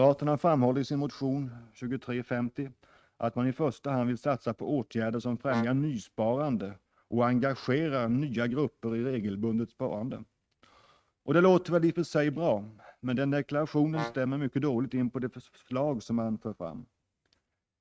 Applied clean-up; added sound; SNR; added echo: neural mask model RNNoise.